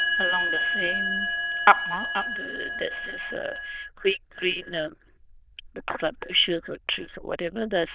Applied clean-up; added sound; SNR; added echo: neural diffusion model UNIVERSE++.